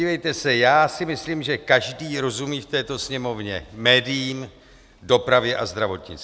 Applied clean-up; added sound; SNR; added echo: none; none; none; none.